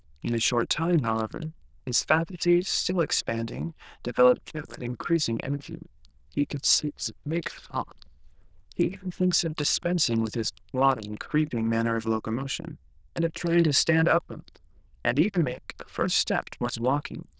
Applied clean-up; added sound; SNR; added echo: neural diffusion model UNIVERSE++.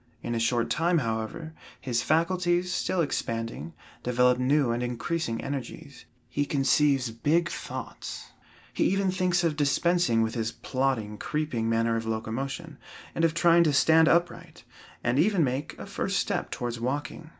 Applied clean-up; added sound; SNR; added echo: none; none; none; none.